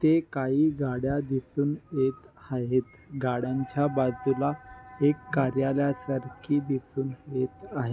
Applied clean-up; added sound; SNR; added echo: none; none; none; none.